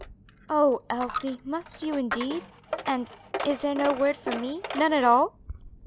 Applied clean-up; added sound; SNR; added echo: none; Coin (dropping); 10 dB; none.